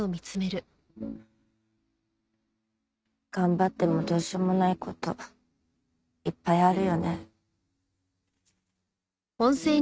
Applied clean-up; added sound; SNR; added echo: neural mask model RNNoise.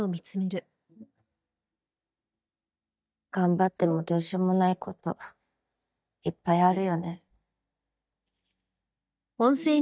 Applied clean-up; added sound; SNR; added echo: neural mask model DeepFilterNet 3.